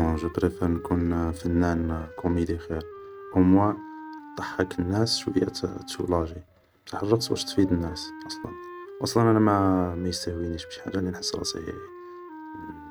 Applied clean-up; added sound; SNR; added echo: none; Wind instrument, woodwind instrument; 16 dB; none.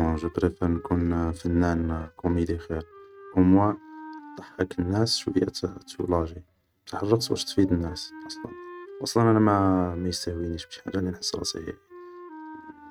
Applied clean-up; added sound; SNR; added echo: neural mask model RNNoise.